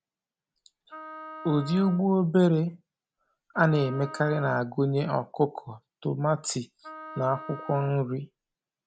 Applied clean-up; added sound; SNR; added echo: none; Wind instrument, woodwind instrument; 16 dB; none.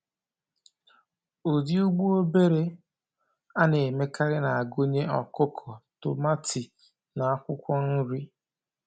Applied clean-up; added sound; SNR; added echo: none; none; none; none.